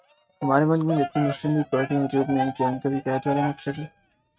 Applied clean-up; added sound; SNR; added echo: neural mask model RNNoise.